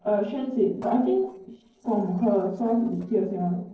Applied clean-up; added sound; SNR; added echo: neural separator model SepFormer DNS4.